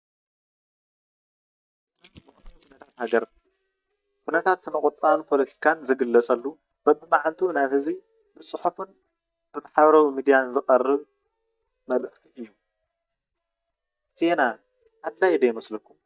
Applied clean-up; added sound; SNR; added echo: neural mask model DeepFilterNet 3.